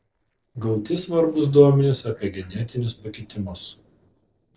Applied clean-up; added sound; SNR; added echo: neural separator model SepFormer DNS4.